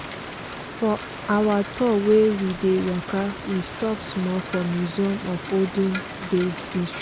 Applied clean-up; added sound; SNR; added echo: none; Rain; 11 dB; none.